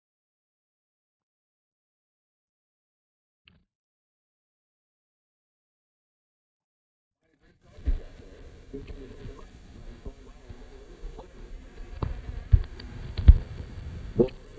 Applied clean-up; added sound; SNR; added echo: neural mask model DeepFilterNet 3.